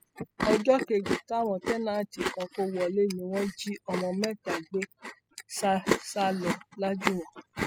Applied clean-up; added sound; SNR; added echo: classical method spectral subtraction.